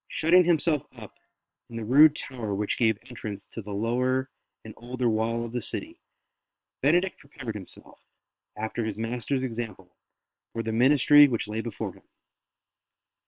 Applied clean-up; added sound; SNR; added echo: neural separator model SepFormer WHAM!.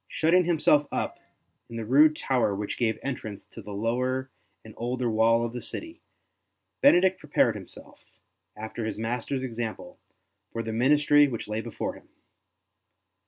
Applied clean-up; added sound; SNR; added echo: none; Wind instrument, woodwind instrument; 15 dB; none.